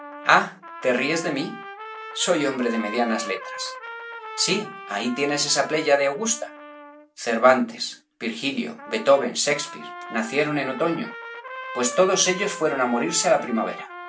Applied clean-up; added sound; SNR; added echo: none; Trumpet; 13 dB; none.